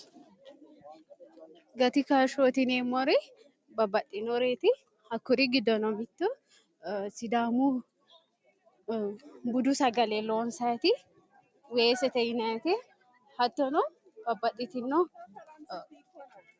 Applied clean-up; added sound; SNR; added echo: none; none; none; none.